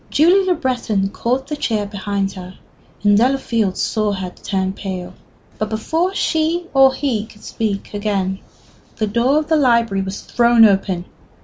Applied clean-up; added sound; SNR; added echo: none; none; none; none.